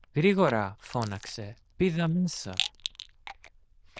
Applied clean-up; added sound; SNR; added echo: neural diffusion model UNIVERSE++.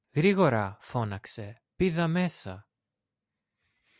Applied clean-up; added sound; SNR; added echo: none; none; none; none.